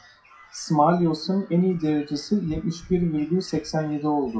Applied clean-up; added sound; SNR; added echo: classical method WPE with log-MMSE.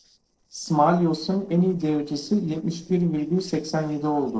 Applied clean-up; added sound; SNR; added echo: neural separator model SepFormer DNS4.